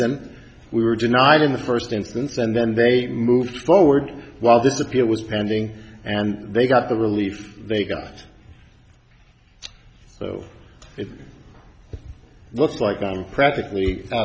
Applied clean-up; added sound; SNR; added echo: none; none; none; none.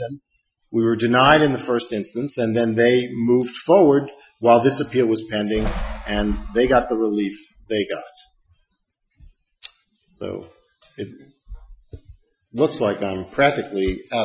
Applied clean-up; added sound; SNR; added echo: classical method Wiener filter.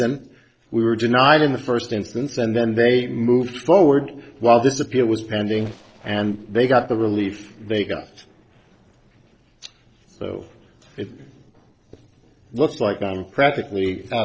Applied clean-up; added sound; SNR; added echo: neural separator model SepFormer DNS4.